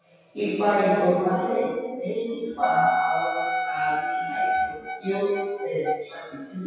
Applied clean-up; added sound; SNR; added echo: classical method WPE with log-MMSE.